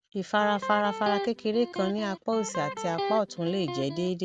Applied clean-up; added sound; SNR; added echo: none; Electric guitar; 7 dB; none.